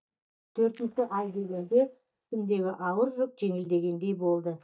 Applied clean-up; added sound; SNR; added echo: neural mask model DeepFilterNet 3.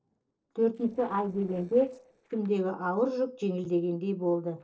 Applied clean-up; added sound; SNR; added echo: neural separator model SepFormer DNS4.